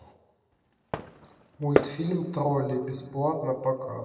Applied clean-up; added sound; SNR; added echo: none; Fireworks; 3 dB; reverberation time 2.6 s.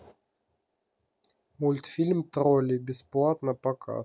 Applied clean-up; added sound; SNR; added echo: none; none; none; none.